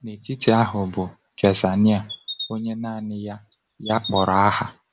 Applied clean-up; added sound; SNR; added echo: none; Chirp, tweet; 14 dB; none.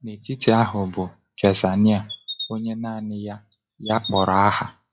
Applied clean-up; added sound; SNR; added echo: classical method log-MMSE.